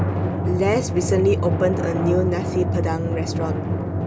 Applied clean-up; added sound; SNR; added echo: none; Drum; -1 dB; none.